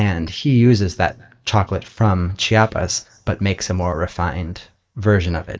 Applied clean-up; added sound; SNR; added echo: neural mask model DeepFilterNet 3.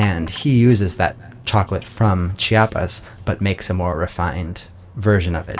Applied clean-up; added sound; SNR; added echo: none; Chink, clink; 18 dB; reverberation time 2.1 s.